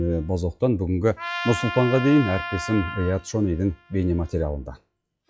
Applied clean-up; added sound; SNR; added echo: classical method log-MMSE.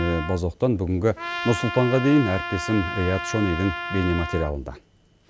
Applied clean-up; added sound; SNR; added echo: none; Trumpet; 9 dB; none.